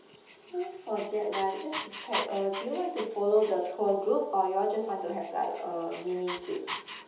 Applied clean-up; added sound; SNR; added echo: none; Dog; 12 dB; reverberation time 1.2 s.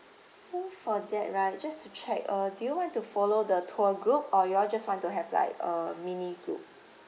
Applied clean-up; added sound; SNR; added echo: none; none; none; none.